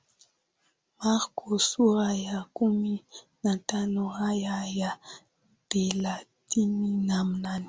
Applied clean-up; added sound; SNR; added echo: none; none; none; none.